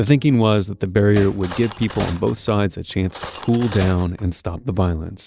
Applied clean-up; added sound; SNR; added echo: none; Cutlery, silverware + Hammer; 13 dB; none.